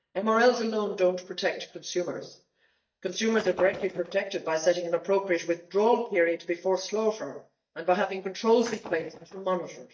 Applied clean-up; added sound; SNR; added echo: neural mask model DeepFilterNet 3.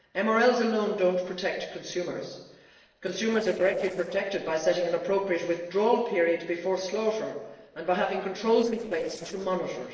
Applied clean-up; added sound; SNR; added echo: neural separator model SepFormer DNS4.